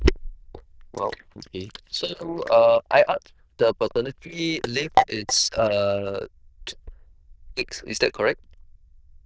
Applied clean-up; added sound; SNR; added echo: neural diffusion model UNIVERSE++.